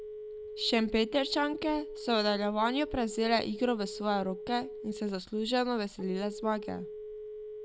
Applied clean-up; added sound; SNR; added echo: none; Telephone; 11 dB; none.